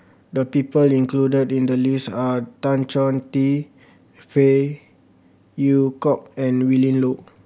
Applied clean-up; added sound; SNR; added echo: none; none; none; none.